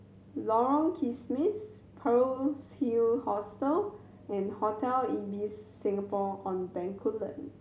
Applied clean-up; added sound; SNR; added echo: none; none; none; none.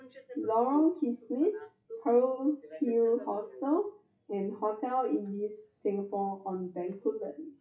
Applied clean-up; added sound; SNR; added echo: classical method WPE with log-MMSE.